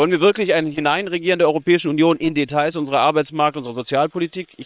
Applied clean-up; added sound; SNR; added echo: neural separator model SepFormer WHAM!.